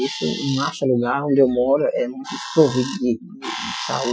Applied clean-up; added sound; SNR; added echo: classical method Wiener filter.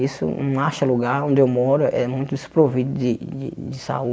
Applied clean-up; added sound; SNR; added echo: none; none; none; none.